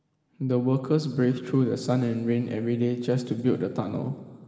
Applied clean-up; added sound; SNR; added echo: none; none; none; reverberation time 3.0 s.